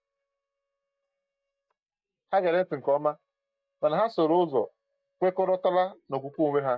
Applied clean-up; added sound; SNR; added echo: neural mask model DeepFilterNet 3.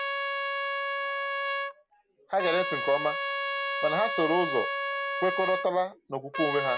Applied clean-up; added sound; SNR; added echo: none; Trumpet; 1 dB; none.